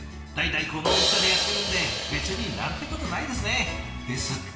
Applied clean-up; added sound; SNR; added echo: none; Crash cymbal; -2 dB; reverberation time 1.1 s.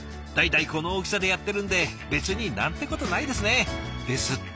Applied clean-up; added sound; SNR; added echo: none; none; none; none.